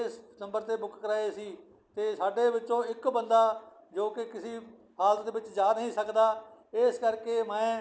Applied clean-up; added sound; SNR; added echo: none; none; none; none.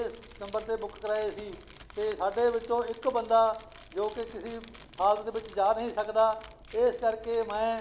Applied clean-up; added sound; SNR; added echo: none; Crumpling, crinkling; 19 dB; none.